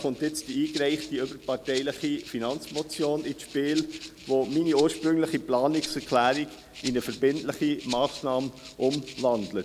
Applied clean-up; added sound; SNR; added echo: none; Rattle (instrument); 16 dB; none.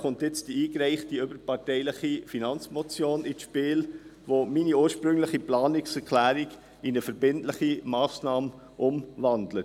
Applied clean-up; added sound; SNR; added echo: none; none; none; none.